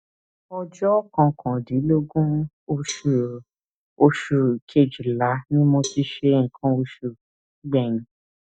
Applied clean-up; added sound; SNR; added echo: neural mask model DeepFilterNet 3.